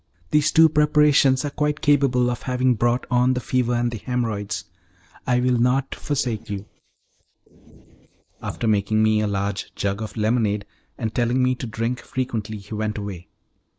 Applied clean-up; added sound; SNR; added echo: neural mask model Resemble Enhance denoiser.